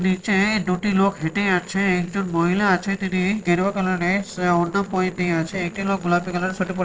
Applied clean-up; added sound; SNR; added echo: neural separator model SepFormer DNS4.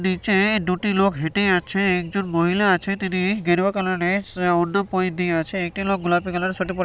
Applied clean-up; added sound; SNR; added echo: none; none; none; none.